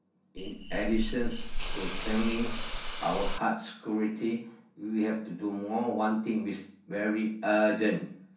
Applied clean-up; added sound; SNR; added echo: none; Hiss / Insect; 0 dB; reverberation time 0.6 s.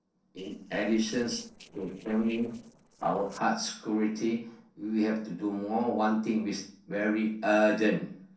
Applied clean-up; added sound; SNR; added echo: neural separator model SepFormer DNS4.